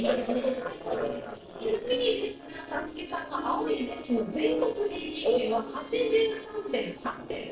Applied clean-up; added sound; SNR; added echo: neural separator model SepFormer DNS4.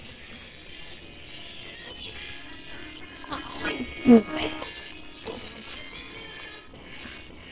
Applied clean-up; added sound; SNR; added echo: neural separator model SepFormer WHAMR!.